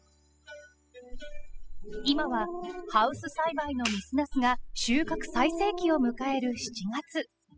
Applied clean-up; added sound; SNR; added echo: classical method spectral subtraction.